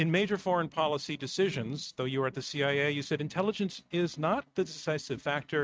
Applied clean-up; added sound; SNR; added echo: neural mask model RNNoise.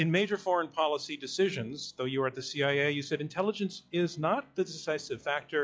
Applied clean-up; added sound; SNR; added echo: classical method log-MMSE.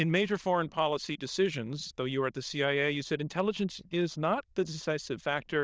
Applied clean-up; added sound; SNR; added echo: neural diffusion model UNIVERSE++.